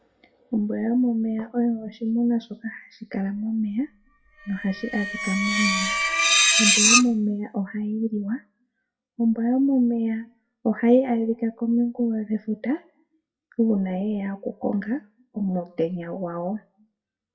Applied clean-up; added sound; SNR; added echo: classical method WPE with log-MMSE.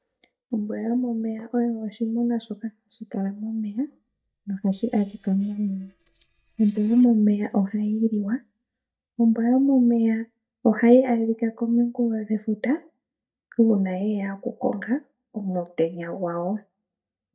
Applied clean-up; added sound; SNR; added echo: neural mask model DeepFilterNet 3.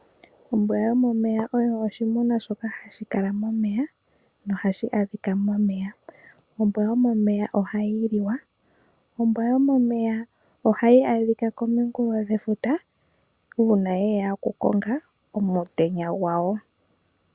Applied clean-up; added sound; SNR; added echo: none; none; none; none.